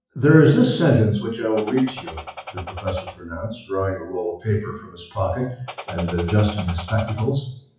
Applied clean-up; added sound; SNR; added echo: classical method WPE with log-MMSE.